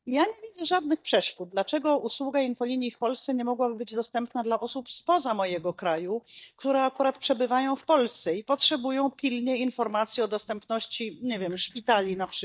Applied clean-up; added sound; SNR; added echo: neural mask model DeepFilterNet 3.